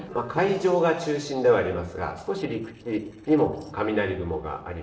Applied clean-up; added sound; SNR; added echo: neural separator model SepFormer DNS4.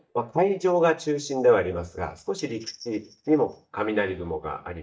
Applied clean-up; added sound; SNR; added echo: neural mask model DeepFilterNet 3.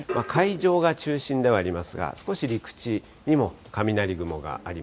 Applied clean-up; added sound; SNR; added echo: none; none; none; none.